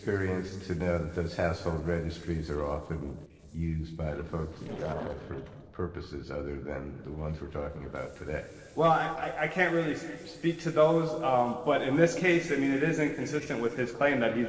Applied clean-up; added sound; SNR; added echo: neural separator model SepFormer DNS4.